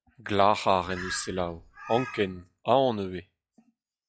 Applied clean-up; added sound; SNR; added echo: classical method log-MMSE.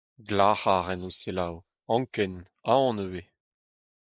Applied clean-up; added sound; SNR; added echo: neural mask model Resemble Enhance denoiser.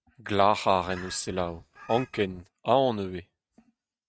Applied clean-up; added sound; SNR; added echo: neural mask model RNNoise.